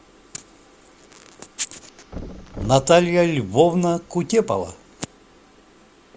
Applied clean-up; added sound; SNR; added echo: none; Thump, thud; 19 dB; none.